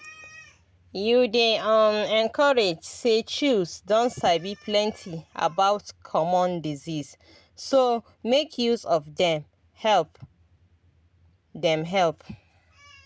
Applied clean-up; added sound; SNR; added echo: none; none; none; none.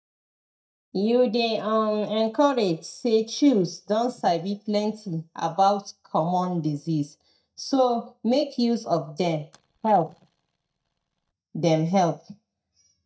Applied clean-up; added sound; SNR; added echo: neural mask model DeepFilterNet 3.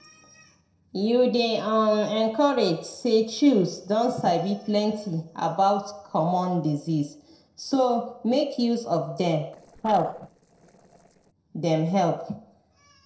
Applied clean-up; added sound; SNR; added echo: neural separator model SepFormer DNS4.